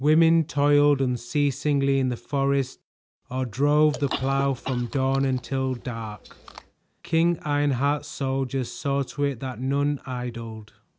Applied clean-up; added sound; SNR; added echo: none; Chewing, mastication / Cough; 14 dB; none.